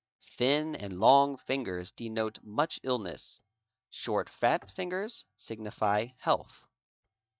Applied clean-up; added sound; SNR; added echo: neural mask model DeepFilterNet 3.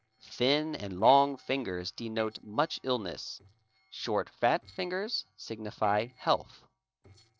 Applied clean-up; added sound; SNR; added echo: neural separator model SepFormer DNS4.